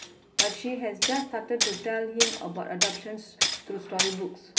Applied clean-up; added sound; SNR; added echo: none; Tools; -2 dB; reverberation time 1.4 s.